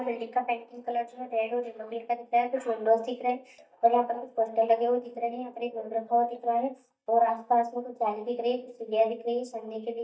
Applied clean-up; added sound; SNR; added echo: neural mask model DeepFilterNet 3.